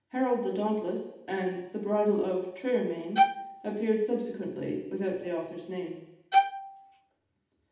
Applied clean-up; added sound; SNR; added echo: none; Bowed string instrument; -3 dB; reverberation time 0.8 s.